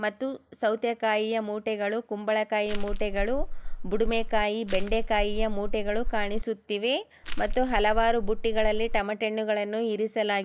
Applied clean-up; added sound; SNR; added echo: none; Crushing; -1 dB; none.